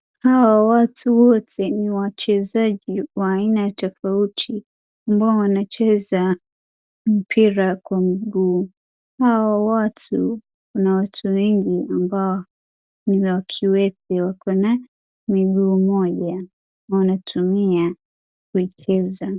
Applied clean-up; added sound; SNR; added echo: none; none; none; none.